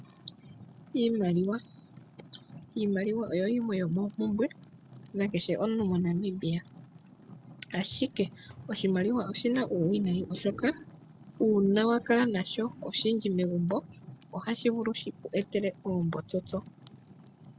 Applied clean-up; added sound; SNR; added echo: none; Fire; 20 dB; none.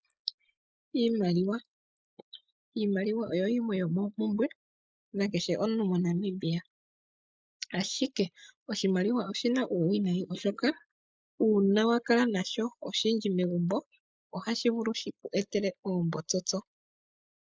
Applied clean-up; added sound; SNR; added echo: neural mask model Resemble Enhance denoiser.